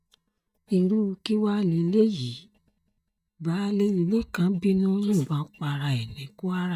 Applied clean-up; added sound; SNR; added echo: neural mask model DeepFilterNet 3.